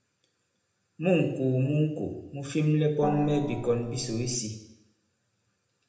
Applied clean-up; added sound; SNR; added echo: none; Gong; 7 dB; reverberation time 0.8 s.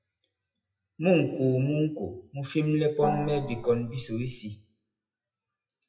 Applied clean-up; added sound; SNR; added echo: classical method WPE with log-MMSE.